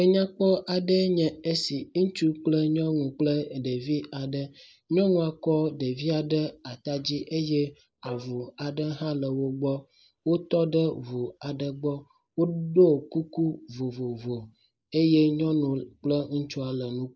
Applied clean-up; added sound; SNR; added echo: neural mask model Resemble Enhance denoiser.